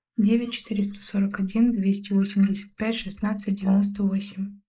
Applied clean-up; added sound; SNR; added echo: neural mask model Resemble Enhance denoiser.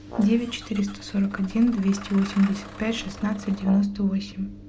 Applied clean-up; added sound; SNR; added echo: none; Engine starting / Bus + Brass instrument; 17 dB; none.